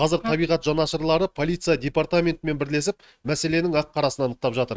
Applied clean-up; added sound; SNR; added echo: neural mask model RNNoise.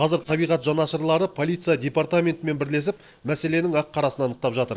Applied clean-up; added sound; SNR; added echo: neural separator model SepFormer DNS4.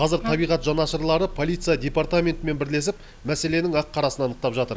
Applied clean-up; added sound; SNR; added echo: none; Wind instrument, woodwind instrument; 10 dB; none.